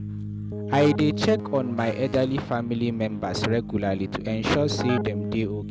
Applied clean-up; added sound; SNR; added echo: none; Keyboard (musical); 7 dB; none.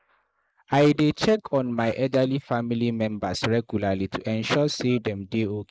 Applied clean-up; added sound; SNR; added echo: neural mask model Resemble Enhance denoiser.